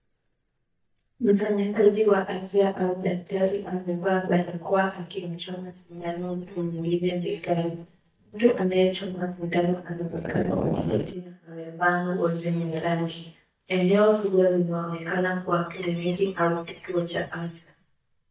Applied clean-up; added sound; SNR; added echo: neural mask model DeepFilterNet 3.